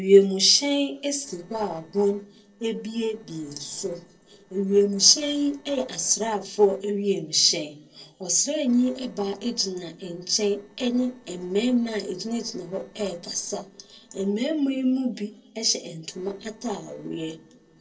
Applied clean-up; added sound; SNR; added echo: neural separator model SepFormer DNS4.